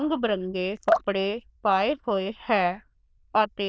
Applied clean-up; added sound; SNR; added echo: neural diffusion model UNIVERSE++.